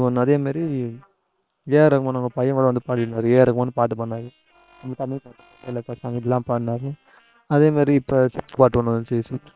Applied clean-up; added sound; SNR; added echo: neural separator model SepFormer WHAM!.